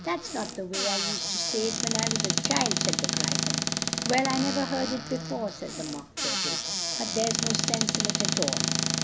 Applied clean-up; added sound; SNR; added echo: none; Squeak / Cupboard open or close; -3 dB; none.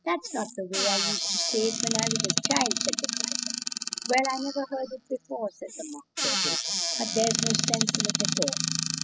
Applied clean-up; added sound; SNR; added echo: classical method spectral subtraction.